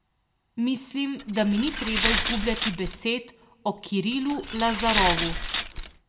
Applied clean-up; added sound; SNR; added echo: none; Glass; 1 dB; reverberation time 0.3 s.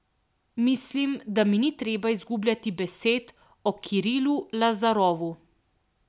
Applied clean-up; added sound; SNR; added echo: none; none; none; none.